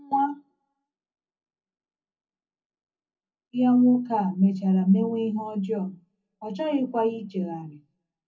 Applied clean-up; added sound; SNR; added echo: none; none; none; reverberation time 0.3 s.